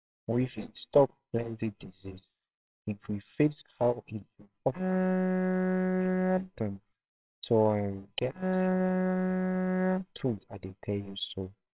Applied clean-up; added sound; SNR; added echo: neural separator model SepFormer WHAMR!.